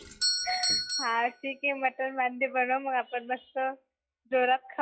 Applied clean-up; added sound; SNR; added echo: classical method log-MMSE.